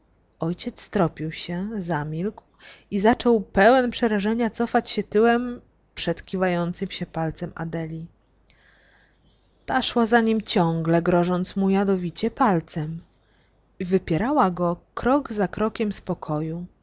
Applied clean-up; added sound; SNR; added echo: none; none; none; none.